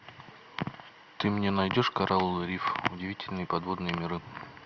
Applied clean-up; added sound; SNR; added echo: none; none; none; none.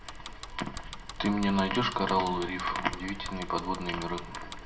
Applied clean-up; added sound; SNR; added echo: none; Bicycle; 10 dB; reverberation time 2.0 s.